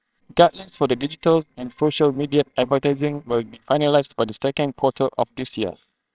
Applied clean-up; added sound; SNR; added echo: neural separator model SepFormer WHAMR!.